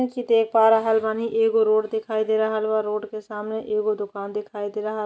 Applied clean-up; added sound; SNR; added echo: none; none; none; none.